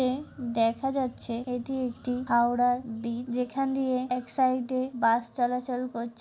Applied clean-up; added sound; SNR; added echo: none; none; none; none.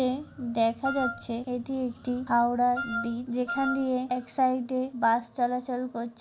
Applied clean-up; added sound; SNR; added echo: none; Wind instrument, woodwind instrument; 7 dB; none.